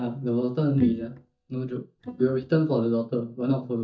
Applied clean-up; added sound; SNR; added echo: neural mask model DeepFilterNet 3.